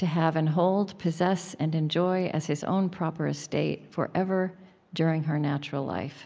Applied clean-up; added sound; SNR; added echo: none; none; none; none.